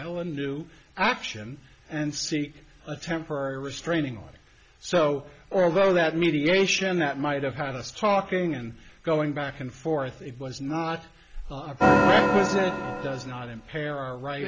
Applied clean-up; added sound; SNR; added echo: none; Organ; -3 dB; none.